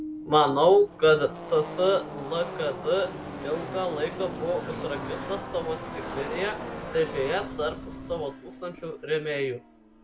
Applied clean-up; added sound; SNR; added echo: none; Car passing by / Race car, auto racing; 11 dB; none.